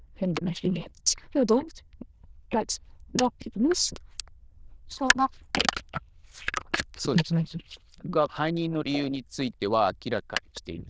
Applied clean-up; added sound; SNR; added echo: neural diffusion model UNIVERSE++.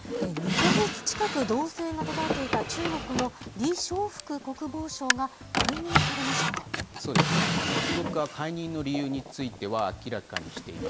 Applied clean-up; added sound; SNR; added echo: none; Drawer open or close; -1 dB; none.